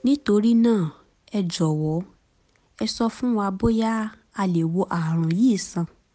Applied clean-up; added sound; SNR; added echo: none; none; none; none.